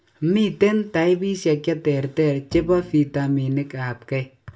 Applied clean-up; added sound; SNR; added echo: none; Bowed string instrument; 18 dB; reverberation time 0.2 s.